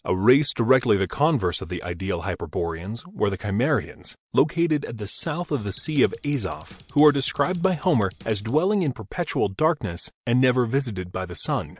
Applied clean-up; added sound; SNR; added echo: neural separator model SepFormer DNS4.